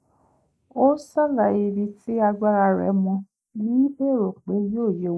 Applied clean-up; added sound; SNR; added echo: neural mask model Resemble Enhance denoiser.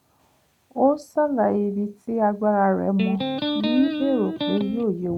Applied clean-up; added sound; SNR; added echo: none; Electric guitar; 4 dB; none.